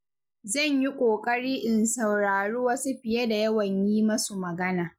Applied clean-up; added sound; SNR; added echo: none; none; none; none.